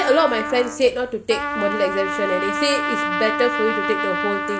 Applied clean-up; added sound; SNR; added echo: none; Trumpet; 3 dB; none.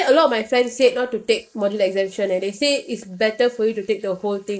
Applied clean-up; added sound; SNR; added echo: neural mask model Resemble Enhance denoiser.